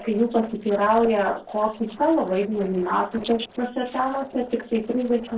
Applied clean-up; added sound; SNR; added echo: neural separator model SepFormer DNS4.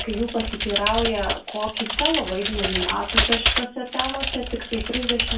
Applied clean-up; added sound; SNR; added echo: none; Computer keyboard; -2 dB; reverberation time 0.3 s.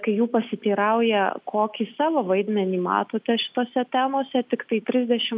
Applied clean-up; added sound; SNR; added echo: none; none; none; none.